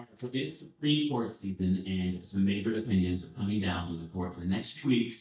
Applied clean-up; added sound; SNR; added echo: neural mask model DeepFilterNet 3.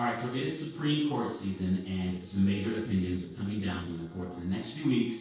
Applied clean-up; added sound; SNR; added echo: neural separator model SepFormer DNS4.